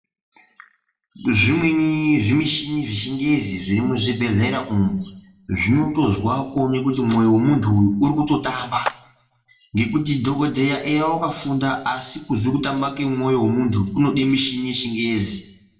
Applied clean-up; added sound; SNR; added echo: none; Clapping; 13 dB; reverberation time 0.7 s.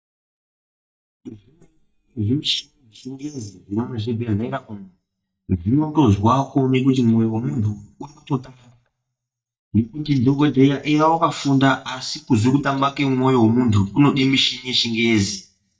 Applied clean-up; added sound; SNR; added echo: neural mask model DeepFilterNet 3.